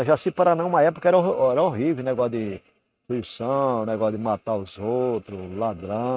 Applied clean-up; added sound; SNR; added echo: neural mask model RNNoise.